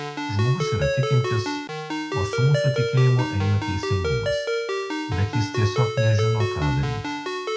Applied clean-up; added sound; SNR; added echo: none; Ringtone; 3 dB; reverberation time 0.2 s.